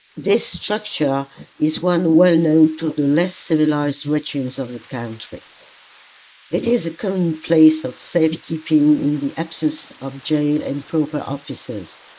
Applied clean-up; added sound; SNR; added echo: neural mask model Resemble Enhance denoiser.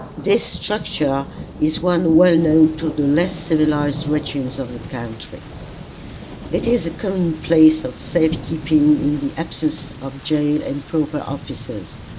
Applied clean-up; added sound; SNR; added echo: none; Thunder; 13 dB; none.